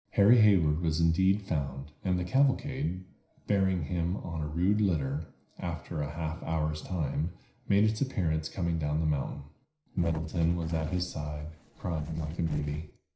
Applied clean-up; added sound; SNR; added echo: neural separator model SepFormer DNS4.